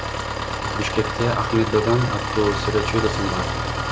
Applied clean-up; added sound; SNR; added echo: none; Engine; 2 dB; none.